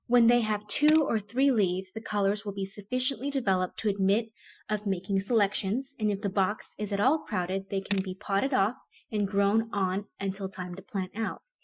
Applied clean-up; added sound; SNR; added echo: classical method Wiener filter.